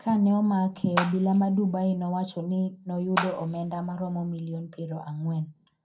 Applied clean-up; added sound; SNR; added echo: none; Water / Splash, splatter; 9 dB; reverberation time 0.2 s.